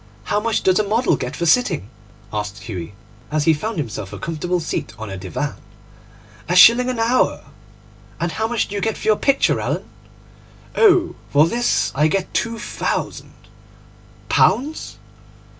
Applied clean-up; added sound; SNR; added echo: none; none; none; none.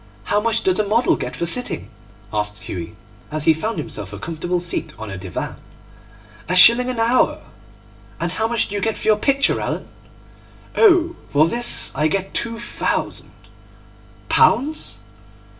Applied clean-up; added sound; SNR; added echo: none; none; none; reverberation time 0.5 s.